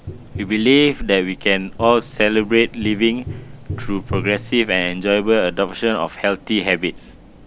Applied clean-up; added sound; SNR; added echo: none; Tap + Rain; 13 dB; none.